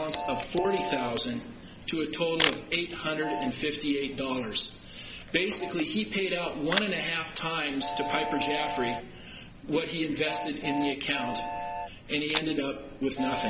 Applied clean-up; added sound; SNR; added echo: none; Camera + Train; 5 dB; none.